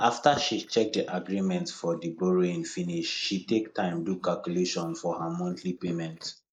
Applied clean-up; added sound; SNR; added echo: neural mask model Resemble Enhance denoiser.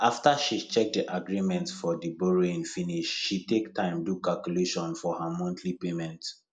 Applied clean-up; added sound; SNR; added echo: none; none; none; none.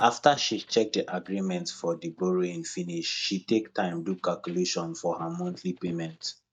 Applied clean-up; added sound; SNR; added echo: neural mask model DeepFilterNet 3.